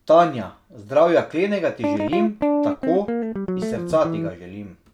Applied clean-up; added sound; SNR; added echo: none; Guitar; 2 dB; none.